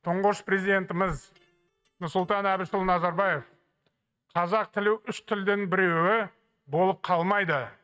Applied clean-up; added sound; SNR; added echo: neural mask model RNNoise.